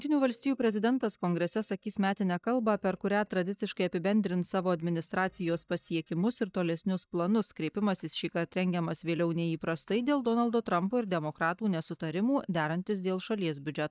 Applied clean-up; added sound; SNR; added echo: neural mask model DeepFilterNet 3.